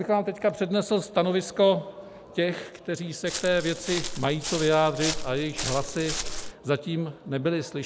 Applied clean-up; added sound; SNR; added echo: none; Walk, footsteps; 6 dB; none.